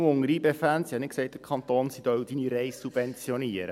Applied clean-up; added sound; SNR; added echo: none; none; none; none.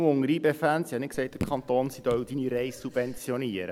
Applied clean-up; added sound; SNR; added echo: none; Raindrop / Drip; 13 dB; none.